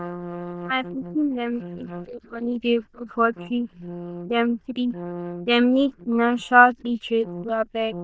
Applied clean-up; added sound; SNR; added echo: neural diffusion model UNIVERSE++.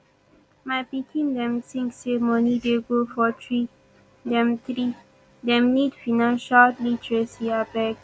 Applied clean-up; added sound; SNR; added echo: none; none; none; none.